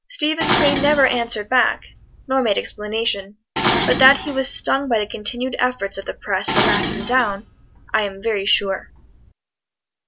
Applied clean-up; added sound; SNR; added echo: none; Dishes, pots, and pans; 5 dB; none.